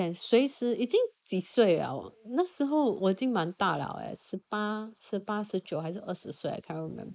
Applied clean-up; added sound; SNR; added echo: neural mask model Resemble Enhance denoiser.